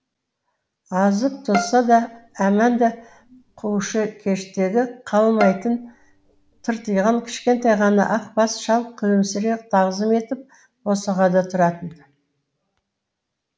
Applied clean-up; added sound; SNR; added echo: none; Bowed string instrument; 12 dB; none.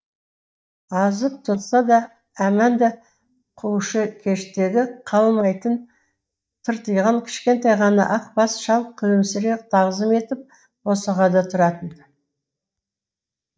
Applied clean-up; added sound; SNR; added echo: neural mask model DeepFilterNet 3.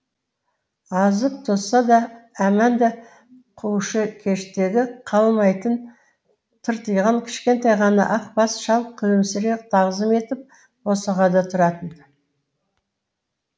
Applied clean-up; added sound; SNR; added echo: none; none; none; none.